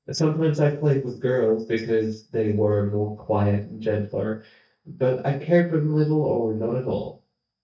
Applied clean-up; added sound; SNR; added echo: neural mask model DeepFilterNet 3.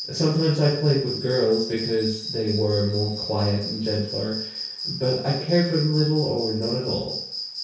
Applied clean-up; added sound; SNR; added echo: none; Cricket; 9 dB; reverberation time 0.6 s.